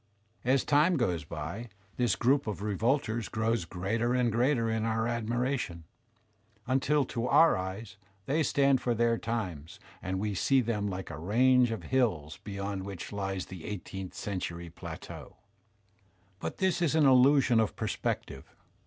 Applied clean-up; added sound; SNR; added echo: none; none; none; none.